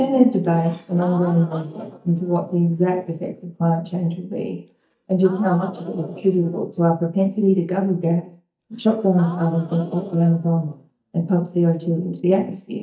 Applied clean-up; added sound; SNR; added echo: neural mask model DeepFilterNet 3.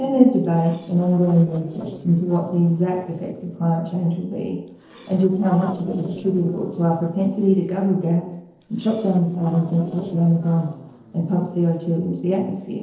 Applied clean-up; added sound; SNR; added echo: neural separator model SepFormer DNS4.